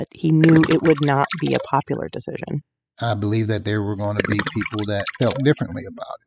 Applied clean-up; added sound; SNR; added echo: classical method spectral subtraction.